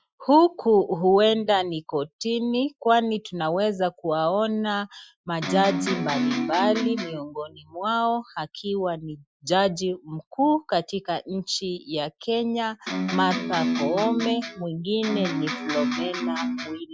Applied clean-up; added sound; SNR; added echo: classical method Wiener filter.